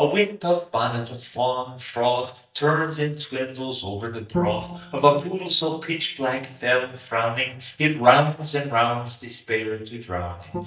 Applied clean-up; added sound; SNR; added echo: neural mask model DeepFilterNet 3.